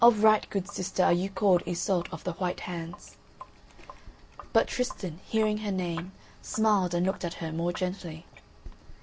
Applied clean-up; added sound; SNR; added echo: none; Sink (filling or washing); 18 dB; none.